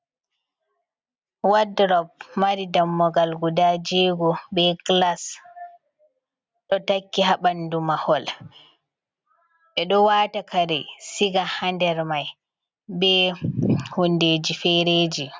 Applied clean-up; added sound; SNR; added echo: none; none; none; none.